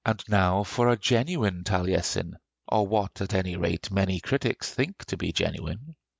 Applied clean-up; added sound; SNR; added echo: none; none; none; none.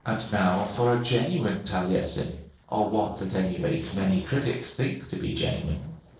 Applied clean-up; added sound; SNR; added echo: neural separator model SepFormer DNS4.